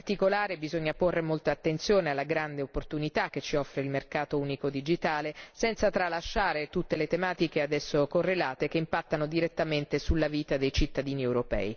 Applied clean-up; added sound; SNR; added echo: none; none; none; none.